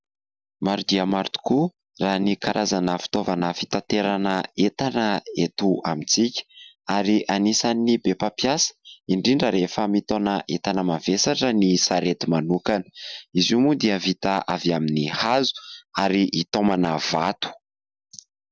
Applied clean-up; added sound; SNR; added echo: none; none; none; none.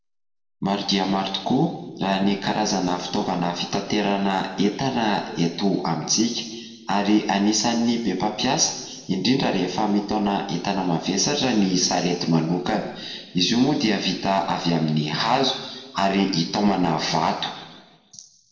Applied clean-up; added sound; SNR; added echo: none; none; none; reverberation time 1.2 s.